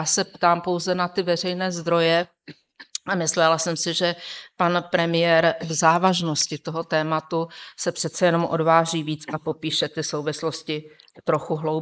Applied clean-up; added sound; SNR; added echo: neural mask model Resemble Enhance denoiser.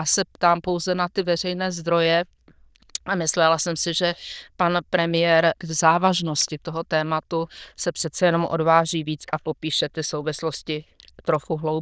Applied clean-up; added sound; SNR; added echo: neural diffusion model UNIVERSE++.